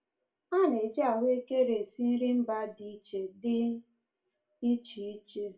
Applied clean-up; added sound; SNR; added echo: none; none; none; reverberation time 0.3 s.